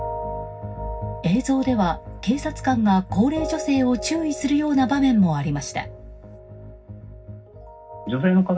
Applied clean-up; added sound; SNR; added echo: none; none; none; reverberation time 0.4 s.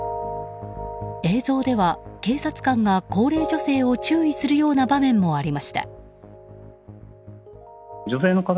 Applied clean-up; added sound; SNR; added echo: none; none; none; none.